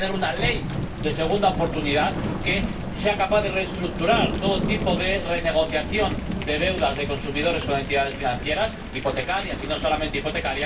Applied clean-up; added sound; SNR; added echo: none; Thunder / Rain; 4 dB; reverberation time 0.2 s.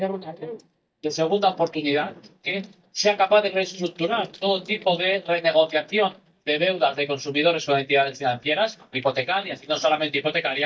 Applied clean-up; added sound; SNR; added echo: neural mask model DeepFilterNet 3.